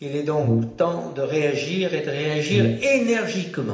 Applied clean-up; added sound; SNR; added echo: none; Brass instrument; 1 dB; reverberation time 0.8 s.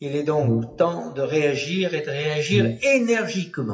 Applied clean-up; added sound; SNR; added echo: classical method WPE with log-MMSE.